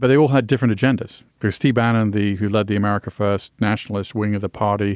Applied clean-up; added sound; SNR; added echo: none; none; none; none.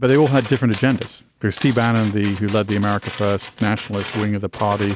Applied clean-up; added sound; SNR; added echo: none; Tools; 16 dB; none.